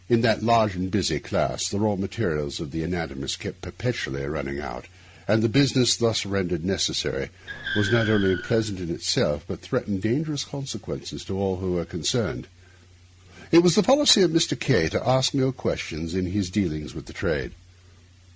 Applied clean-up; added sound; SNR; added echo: none; Car; 9 dB; none.